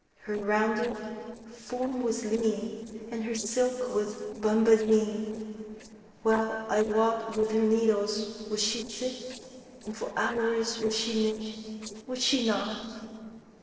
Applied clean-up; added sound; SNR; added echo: neural separator model SepFormer DNS4.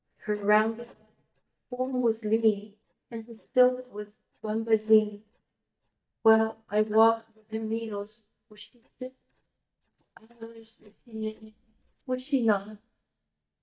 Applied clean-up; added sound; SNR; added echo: neural mask model DeepFilterNet 3.